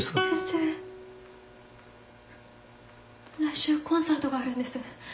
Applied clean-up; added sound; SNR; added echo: none; Plucked string instrument; 5 dB; none.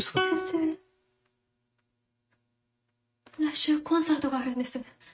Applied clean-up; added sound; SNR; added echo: neural mask model RNNoise.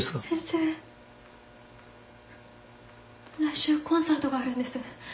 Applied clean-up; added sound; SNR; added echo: none; none; none; none.